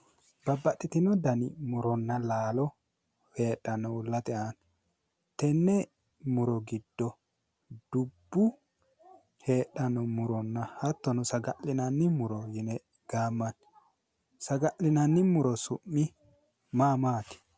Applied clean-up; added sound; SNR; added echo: none; none; none; none.